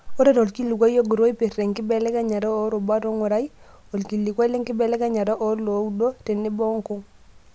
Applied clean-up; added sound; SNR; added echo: none; none; none; none.